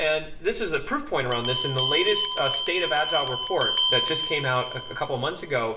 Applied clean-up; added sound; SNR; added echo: none; Bell; -3 dB; reverberation time 1.4 s.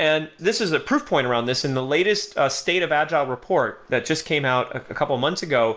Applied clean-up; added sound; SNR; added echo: none; none; none; none.